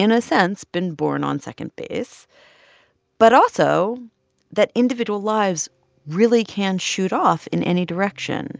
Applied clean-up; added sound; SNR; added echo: none; none; none; none.